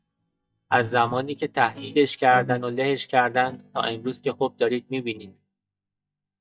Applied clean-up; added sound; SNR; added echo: neural mask model DeepFilterNet 3.